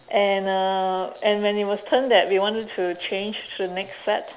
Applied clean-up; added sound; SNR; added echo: none; none; none; none.